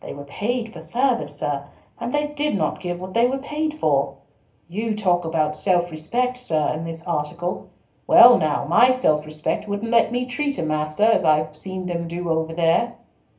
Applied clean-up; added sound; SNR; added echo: none; none; none; reverberation time 0.3 s.